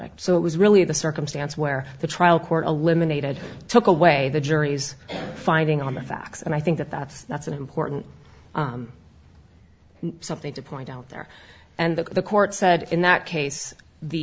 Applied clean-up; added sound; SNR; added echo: none; none; none; none.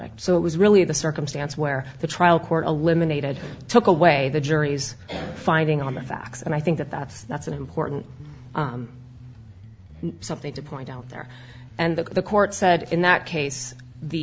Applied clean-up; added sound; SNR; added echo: none; Bass guitar; 20 dB; none.